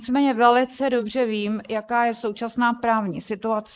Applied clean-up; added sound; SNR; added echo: neural mask model Resemble Enhance denoiser.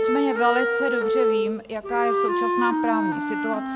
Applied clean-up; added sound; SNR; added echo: none; Wind instrument, woodwind instrument; -3 dB; none.